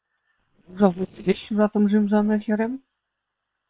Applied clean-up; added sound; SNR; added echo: neural separator model SepFormer WHAM!.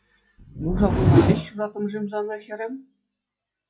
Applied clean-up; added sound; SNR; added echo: classical method log-MMSE.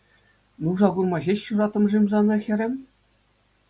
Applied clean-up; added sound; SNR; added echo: none; none; none; none.